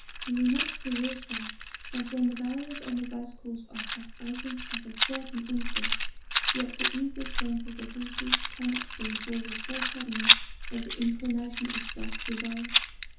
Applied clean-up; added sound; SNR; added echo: none; Rattle; -3 dB; reverberation time 0.6 s.